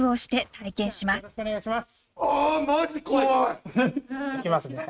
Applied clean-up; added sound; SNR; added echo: neural mask model RNNoise.